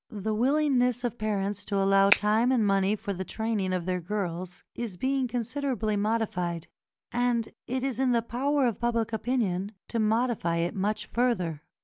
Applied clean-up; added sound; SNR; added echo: none; Finger snapping; 1 dB; none.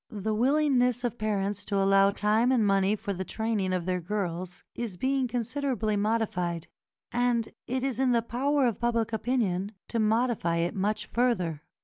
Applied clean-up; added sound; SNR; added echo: neural mask model Resemble Enhance denoiser.